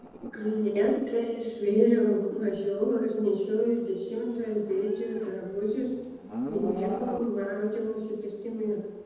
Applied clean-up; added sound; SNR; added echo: neural separator model SepFormer DNS4.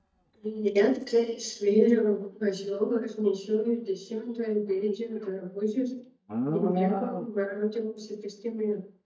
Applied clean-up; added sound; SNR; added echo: neural mask model DeepFilterNet 3.